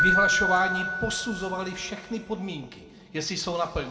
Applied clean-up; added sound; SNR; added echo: none; Keyboard (musical); -1 dB; reverberation time 1.6 s.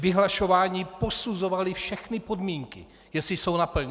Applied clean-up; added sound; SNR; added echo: none; none; none; none.